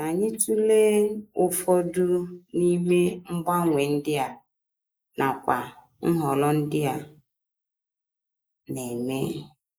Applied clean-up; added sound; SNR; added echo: neural mask model Resemble Enhance denoiser.